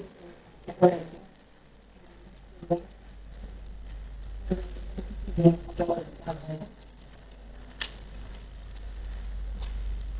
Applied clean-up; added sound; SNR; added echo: neural mask model DeepFilterNet 3.